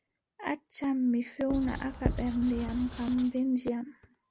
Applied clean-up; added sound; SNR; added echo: none; Writing; 5 dB; none.